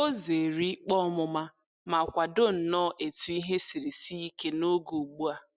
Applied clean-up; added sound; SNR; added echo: none; none; none; none.